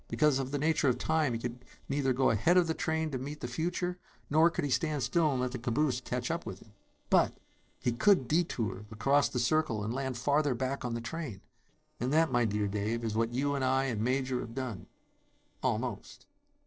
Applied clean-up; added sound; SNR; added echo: neural separator model SepFormer DNS4.